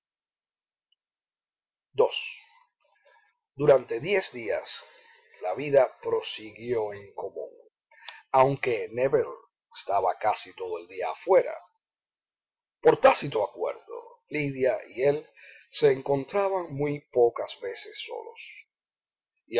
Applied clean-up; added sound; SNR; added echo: none; none; none; none.